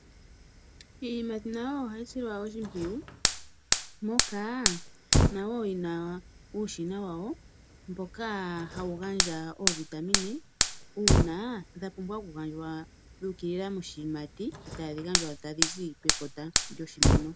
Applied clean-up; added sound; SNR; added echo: none; Fire; -4 dB; none.